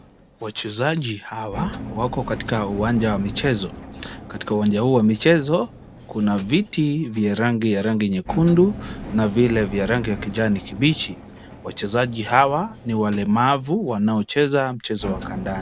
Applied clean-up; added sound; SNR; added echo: none; Engine; 14 dB; none.